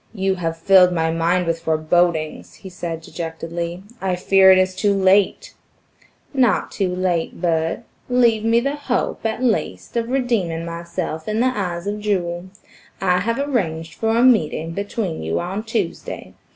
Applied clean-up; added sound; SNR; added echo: none; none; none; none.